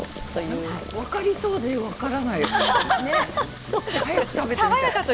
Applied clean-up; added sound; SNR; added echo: none; Boiling; 12 dB; none.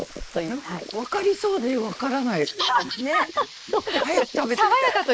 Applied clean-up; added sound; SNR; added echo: neural mask model Resemble Enhance denoiser.